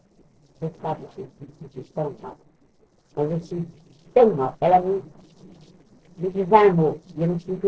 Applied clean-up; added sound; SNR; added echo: neural separator model SepFormer DNS4.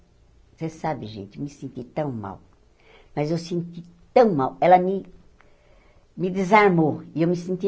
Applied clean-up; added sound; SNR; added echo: none; none; none; none.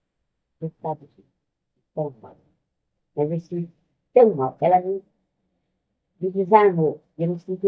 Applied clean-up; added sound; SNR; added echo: neural mask model DeepFilterNet 3.